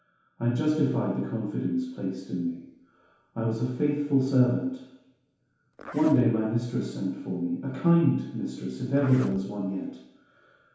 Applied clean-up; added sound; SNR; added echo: none; Zipper (clothing); 19 dB; reverberation time 0.8 s.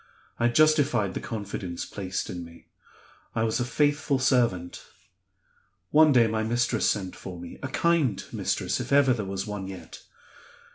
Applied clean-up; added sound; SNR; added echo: none; none; none; none.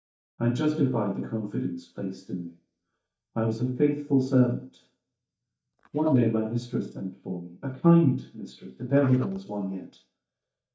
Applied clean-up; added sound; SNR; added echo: neural mask model DeepFilterNet 3.